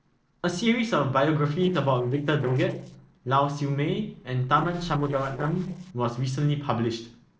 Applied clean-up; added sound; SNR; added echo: neural separator model SepFormer DNS4.